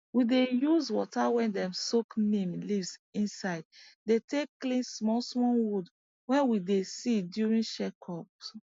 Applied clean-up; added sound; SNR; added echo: none; none; none; none.